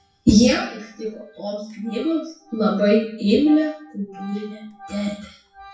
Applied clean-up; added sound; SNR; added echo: classical method WPE with log-MMSE.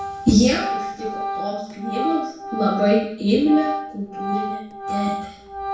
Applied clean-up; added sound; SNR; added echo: none; Organ; 6 dB; reverberation time 0.6 s.